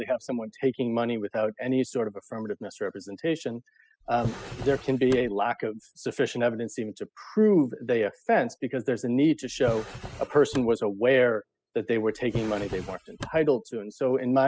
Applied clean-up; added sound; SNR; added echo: classical method spectral subtraction.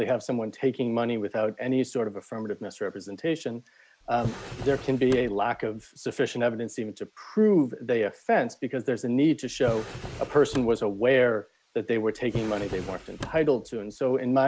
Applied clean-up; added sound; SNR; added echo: none; Drawer open or close; 12 dB; none.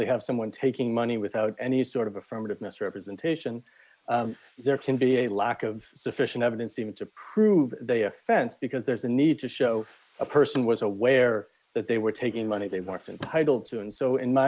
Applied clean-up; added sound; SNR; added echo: neural mask model Resemble Enhance denoiser.